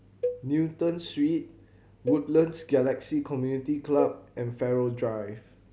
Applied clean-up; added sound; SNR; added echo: none; Cowbell; 10 dB; none.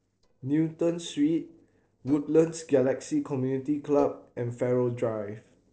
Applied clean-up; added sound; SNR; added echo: neural separator model SepFormer DNS4.